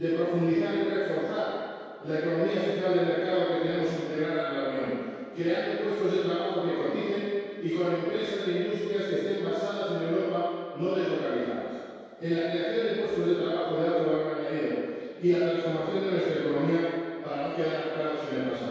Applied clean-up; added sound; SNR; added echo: none; none; none; reverberation time 2.0 s.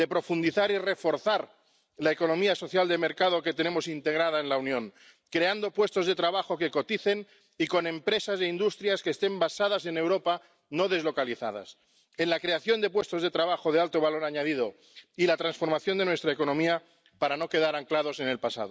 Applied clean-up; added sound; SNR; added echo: none; none; none; none.